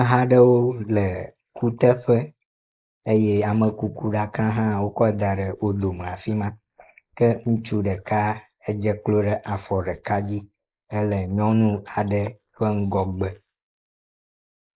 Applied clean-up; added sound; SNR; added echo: neural mask model Resemble Enhance denoiser.